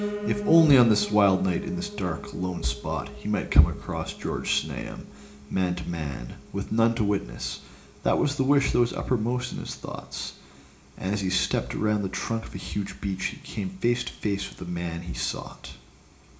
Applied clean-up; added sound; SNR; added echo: none; Piano; 15 dB; reverberation time 0.4 s.